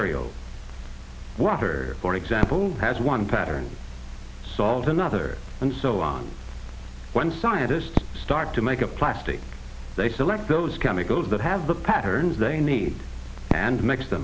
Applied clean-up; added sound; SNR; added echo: none; Fireworks; 12 dB; none.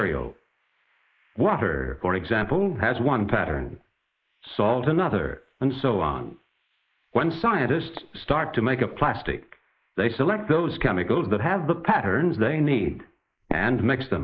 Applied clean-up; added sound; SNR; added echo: neural mask model Resemble Enhance denoiser.